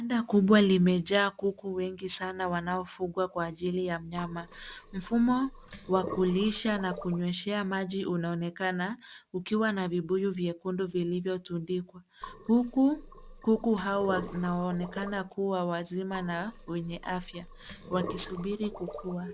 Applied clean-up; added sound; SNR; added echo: none; Sink (filling or washing); 13 dB; none.